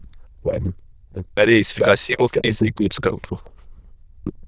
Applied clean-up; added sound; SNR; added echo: neural diffusion model UNIVERSE++.